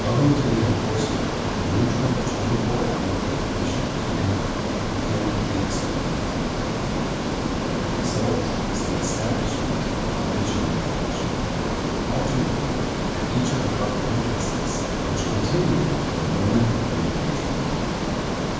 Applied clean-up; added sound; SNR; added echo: none; Ocean; -3 dB; reverberation time 1.2 s.